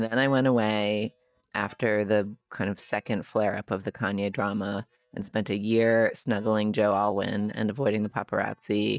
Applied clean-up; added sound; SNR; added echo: neural mask model DeepFilterNet 3.